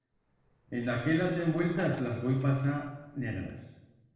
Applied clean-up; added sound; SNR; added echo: neural separator model SepFormer DNS4.